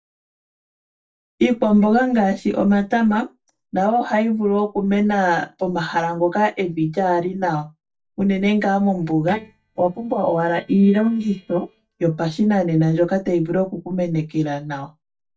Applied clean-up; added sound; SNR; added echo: neural mask model DeepFilterNet 3.